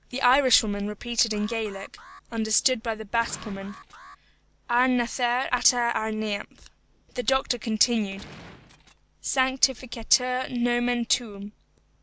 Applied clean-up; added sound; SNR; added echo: none; Alarm + Gunshot, gunfire; 20 dB; none.